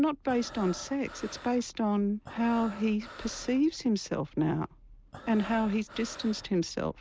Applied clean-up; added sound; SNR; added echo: none; Breathing; 16 dB; none.